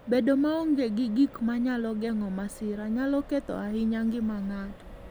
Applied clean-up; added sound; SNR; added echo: none; Accelerating, revving, vroom; 19 dB; none.